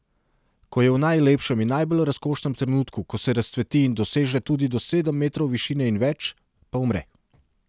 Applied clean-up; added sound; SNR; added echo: none; none; none; none.